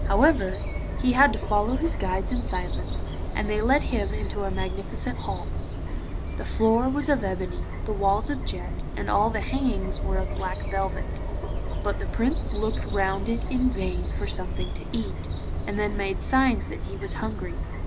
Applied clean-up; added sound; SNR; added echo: none; Bird vocalization, bird call, bird song; 0 dB; none.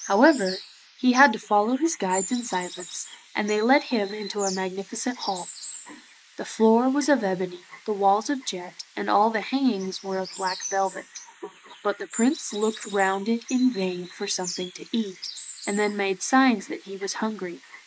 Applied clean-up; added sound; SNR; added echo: neural mask model Resemble Enhance denoiser.